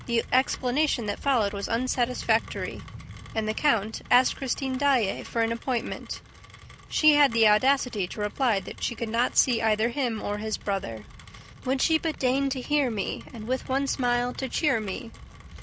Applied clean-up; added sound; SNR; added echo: none; Rain; 17 dB; none.